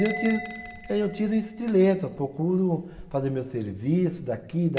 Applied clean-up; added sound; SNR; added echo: none; Bell; 16 dB; reverberation time 1.3 s.